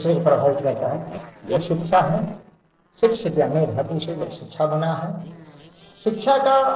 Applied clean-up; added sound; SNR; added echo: neural separator model SepFormer DNS4.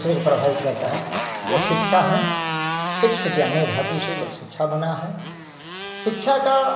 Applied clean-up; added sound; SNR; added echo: none; Motorcycle; 4 dB; reverberation time 0.8 s.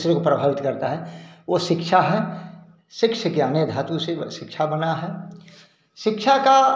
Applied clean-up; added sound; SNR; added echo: none; none; none; none.